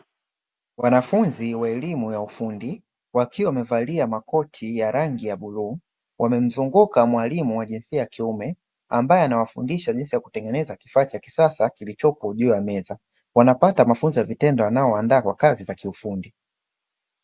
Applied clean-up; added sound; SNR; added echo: none; none; none; none.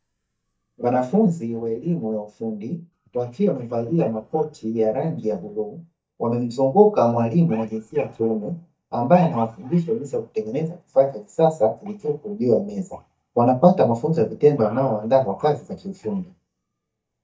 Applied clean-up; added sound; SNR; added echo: neural mask model DeepFilterNet 3.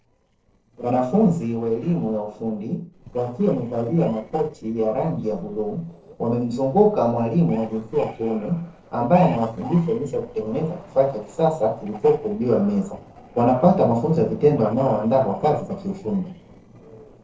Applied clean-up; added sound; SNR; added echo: neural separator model SepFormer DNS4.